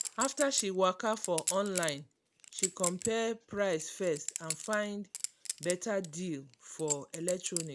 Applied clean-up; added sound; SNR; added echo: none; Chink, clink; -3 dB; none.